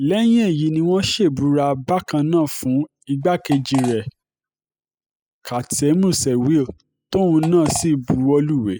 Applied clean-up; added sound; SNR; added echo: classical method spectral subtraction.